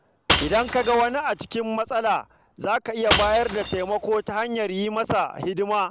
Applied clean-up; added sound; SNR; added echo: none; Shatter / Crushing; 6 dB; none.